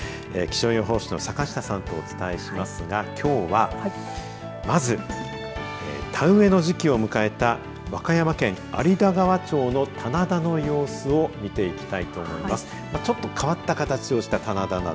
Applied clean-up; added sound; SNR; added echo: none; none; none; none.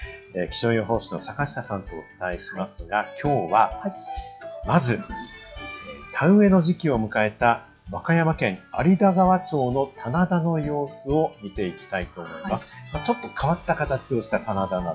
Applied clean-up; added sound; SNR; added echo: classical method WPE with log-MMSE.